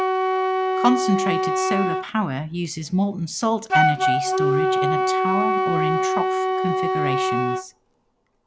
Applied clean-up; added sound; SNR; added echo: none; Wind instrument, woodwind instrument; -4 dB; none.